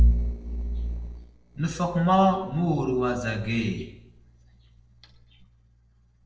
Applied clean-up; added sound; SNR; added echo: neural separator model SepFormer DNS4.